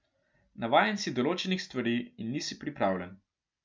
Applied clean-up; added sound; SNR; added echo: none; none; none; none.